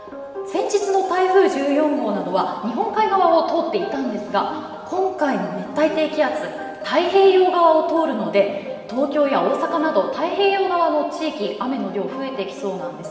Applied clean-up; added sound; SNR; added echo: none; Wind instrument, woodwind instrument; 16 dB; reverberation time 1.6 s.